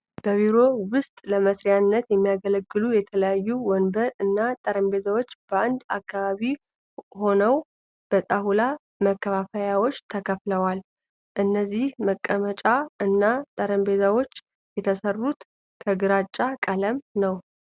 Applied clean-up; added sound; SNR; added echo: none; none; none; none.